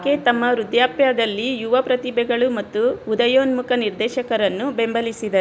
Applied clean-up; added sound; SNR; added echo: none; none; none; none.